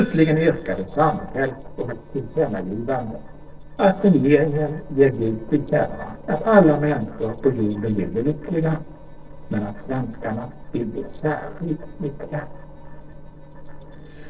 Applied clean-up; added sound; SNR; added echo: neural separator model SepFormer DNS4.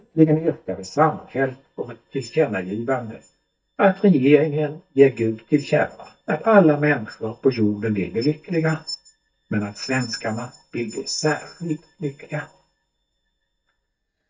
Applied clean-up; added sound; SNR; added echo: neural mask model DeepFilterNet 3.